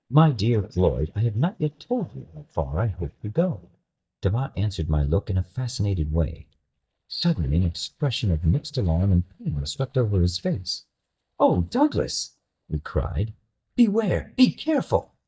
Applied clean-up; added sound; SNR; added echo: neural mask model DeepFilterNet 3.